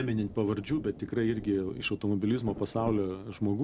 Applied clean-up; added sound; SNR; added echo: none; Rain; 15 dB; none.